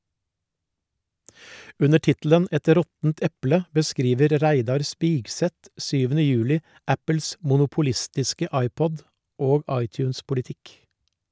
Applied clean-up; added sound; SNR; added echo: none; none; none; none.